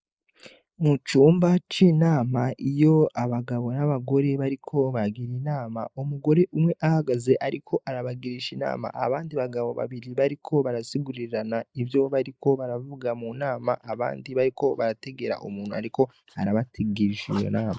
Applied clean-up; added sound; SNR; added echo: neural mask model Resemble Enhance denoiser.